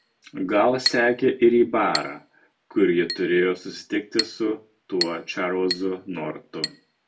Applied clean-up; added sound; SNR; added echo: none; Chink, clink; 11 dB; reverberation time 0.2 s.